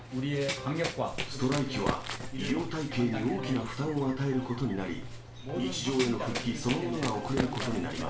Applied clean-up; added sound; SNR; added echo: none; Run; 8 dB; reverberation time 0.4 s.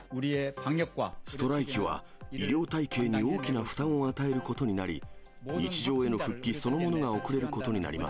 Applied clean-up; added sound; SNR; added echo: none; none; none; none.